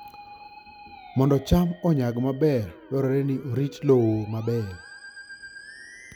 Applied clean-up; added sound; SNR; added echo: none; Musical instrument; 20 dB; none.